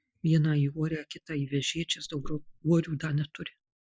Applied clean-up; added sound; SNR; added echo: neural mask model Resemble Enhance denoiser.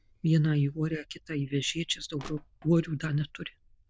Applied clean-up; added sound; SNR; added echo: neural diffusion model UNIVERSE++.